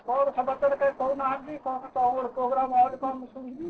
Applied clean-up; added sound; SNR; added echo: neural separator model SepFormer DNS4.